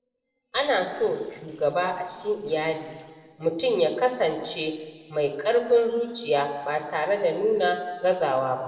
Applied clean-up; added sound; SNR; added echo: neural separator model SepFormer DNS4.